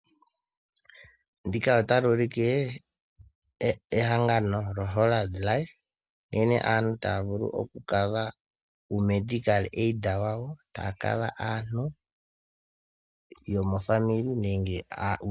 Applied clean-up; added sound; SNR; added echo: none; none; none; none.